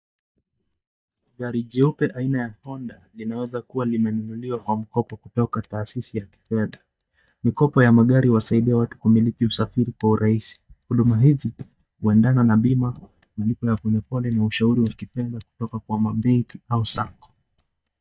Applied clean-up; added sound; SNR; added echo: neural mask model DeepFilterNet 3.